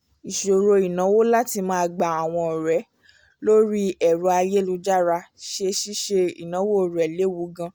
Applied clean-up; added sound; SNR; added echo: none; none; none; none.